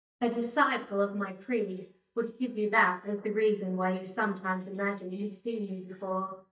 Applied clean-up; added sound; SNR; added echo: neural mask model DeepFilterNet 3.